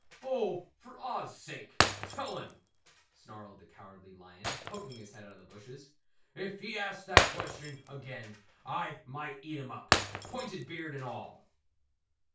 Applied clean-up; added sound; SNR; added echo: none; Shatter; -5 dB; reverberation time 0.3 s.